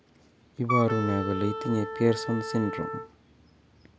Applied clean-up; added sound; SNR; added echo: none; Wind instrument, woodwind instrument; 4 dB; none.